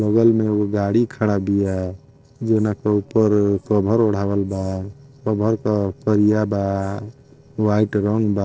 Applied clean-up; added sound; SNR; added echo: neural separator model SepFormer DNS4.